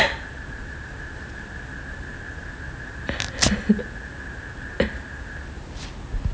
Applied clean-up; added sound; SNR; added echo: none; Tearing; 6 dB; none.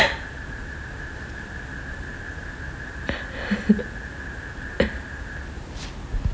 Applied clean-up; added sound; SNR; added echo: none; none; none; none.